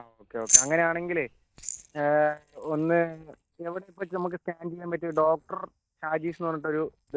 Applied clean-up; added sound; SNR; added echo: neural mask model DeepFilterNet 3.